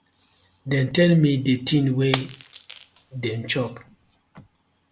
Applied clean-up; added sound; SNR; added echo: none; Shatter; 12 dB; none.